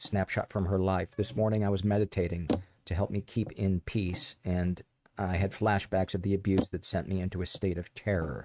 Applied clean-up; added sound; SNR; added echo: neural mask model RNNoise.